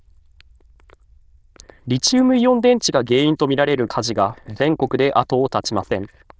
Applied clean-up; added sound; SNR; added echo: neural diffusion model UNIVERSE++.